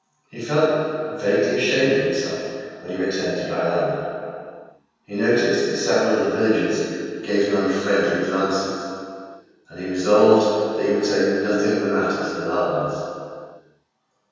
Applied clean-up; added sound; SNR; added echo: none; none; none; reverberation time 2.1 s.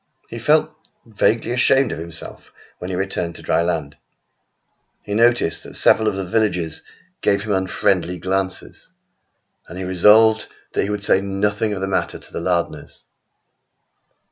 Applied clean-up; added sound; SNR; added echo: none; none; none; none.